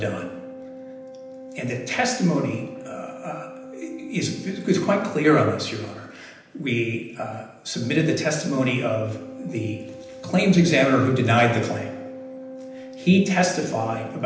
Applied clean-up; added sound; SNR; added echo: none; Organ; 15 dB; reverberation time 0.9 s.